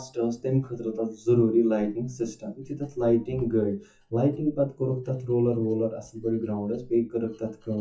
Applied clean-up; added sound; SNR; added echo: classical method WPE with log-MMSE.